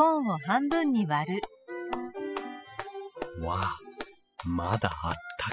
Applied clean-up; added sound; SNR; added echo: classical method spectral subtraction.